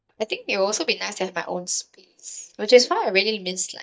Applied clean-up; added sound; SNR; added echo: neural mask model DeepFilterNet 3.